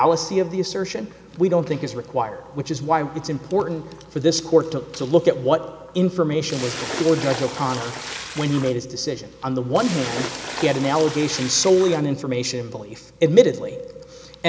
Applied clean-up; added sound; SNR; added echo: none; Splash, splatter; 10 dB; none.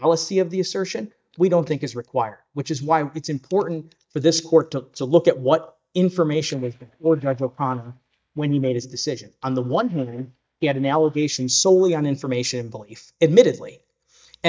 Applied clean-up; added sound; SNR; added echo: neural mask model DeepFilterNet 3.